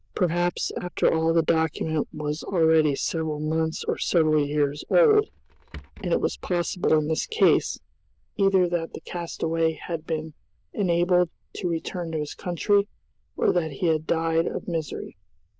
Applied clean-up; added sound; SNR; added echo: neural diffusion model UNIVERSE++.